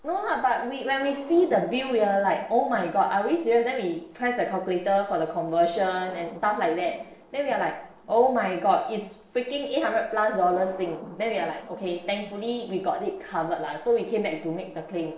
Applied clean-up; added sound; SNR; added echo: neural separator model SepFormer DNS4.